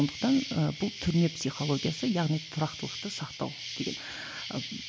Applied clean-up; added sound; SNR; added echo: none; Insect; 10 dB; none.